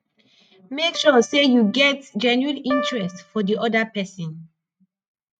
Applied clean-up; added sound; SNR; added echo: neural mask model RNNoise.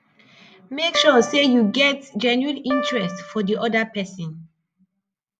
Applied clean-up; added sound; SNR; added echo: none; Piano; 10 dB; none.